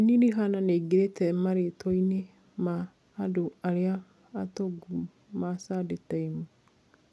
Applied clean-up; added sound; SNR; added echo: none; none; none; none.